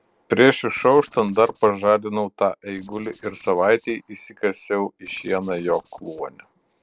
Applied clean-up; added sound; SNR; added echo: neural separator model SepFormer DNS4.